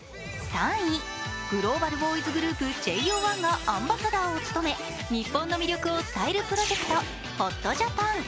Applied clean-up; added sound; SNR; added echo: none; none; none; none.